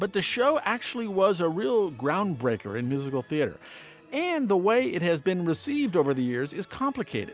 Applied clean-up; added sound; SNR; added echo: none; none; none; none.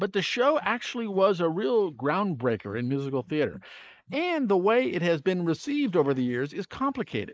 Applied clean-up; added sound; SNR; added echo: neural mask model Resemble Enhance denoiser.